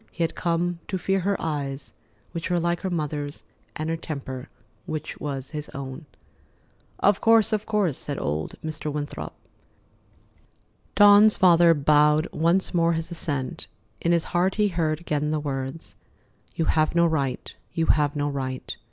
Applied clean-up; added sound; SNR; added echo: none; none; none; none.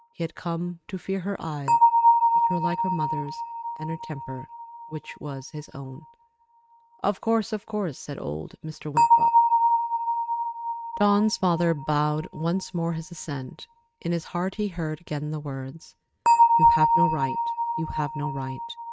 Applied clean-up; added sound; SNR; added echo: neural mask model RNNoise.